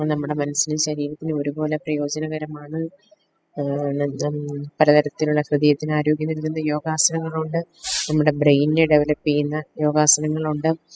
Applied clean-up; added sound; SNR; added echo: classical method spectral subtraction.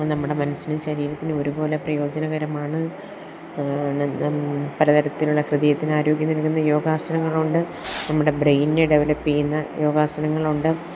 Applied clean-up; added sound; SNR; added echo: none; Fireworks; 12 dB; none.